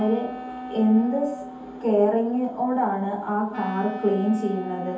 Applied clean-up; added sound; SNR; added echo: none; Wind instrument, woodwind instrument; 12 dB; reverberation time 0.6 s.